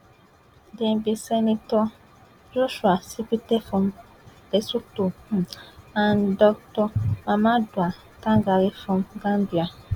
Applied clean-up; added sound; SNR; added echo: none; none; none; none.